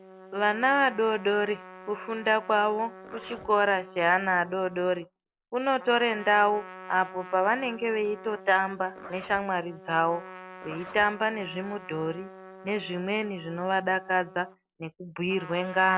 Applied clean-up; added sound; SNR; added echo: none; Trumpet + Zipper (clothing); 18 dB; none.